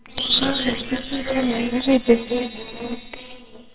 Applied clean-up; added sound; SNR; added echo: neural separator model SepFormer WHAMR!.